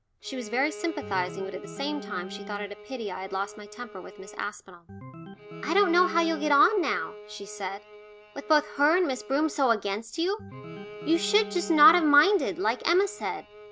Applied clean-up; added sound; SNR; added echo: none; Bowed string instrument + Organ; 14 dB; none.